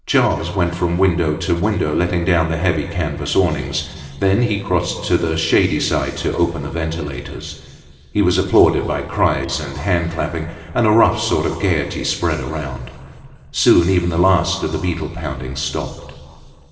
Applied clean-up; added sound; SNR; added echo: neural separator model SepFormer DNS4.